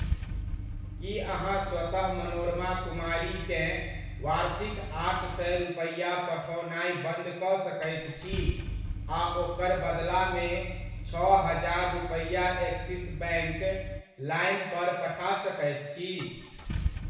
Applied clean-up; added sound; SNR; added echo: none; Engine starting / Car; 6 dB; reverberation time 1.0 s.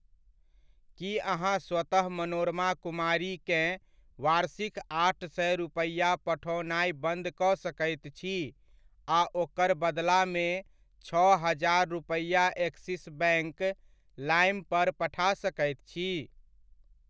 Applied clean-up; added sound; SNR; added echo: none; none; none; none.